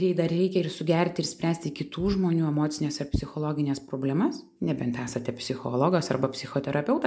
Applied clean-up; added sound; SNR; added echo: none; none; none; none.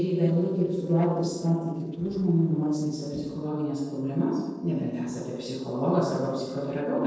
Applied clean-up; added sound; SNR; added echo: neural separator model SepFormer DNS4.